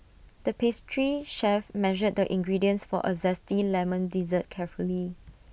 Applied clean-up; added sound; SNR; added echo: none; none; none; none.